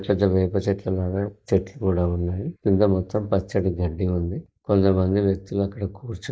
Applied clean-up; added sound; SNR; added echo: neural mask model DeepFilterNet 3.